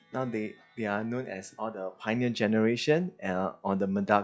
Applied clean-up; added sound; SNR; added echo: classical method log-MMSE.